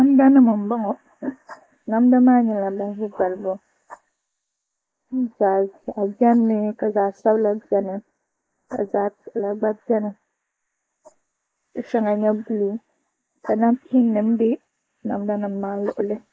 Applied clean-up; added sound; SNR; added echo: neural mask model Resemble Enhance denoiser.